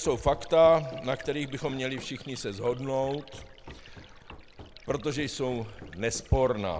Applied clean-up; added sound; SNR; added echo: none; Liquid + Run; 17 dB; none.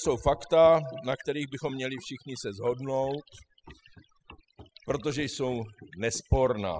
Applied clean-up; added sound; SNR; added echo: classical method spectral subtraction.